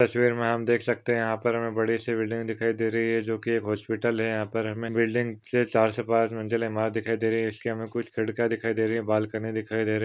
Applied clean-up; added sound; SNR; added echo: none; none; none; none.